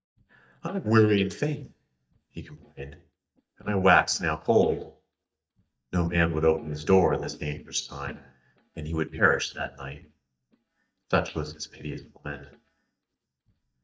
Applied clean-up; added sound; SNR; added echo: neural mask model DeepFilterNet 3.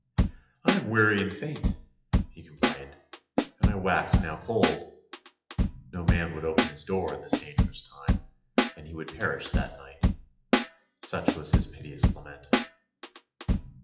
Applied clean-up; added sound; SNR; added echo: classical method WPE with log-MMSE.